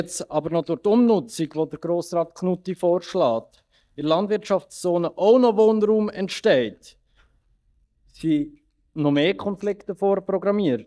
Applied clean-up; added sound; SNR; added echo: neural mask model DeepFilterNet 3.